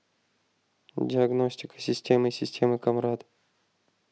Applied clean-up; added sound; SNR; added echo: none; none; none; none.